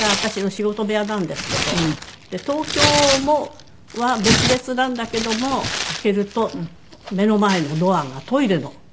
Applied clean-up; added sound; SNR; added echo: none; Tearing; 5 dB; none.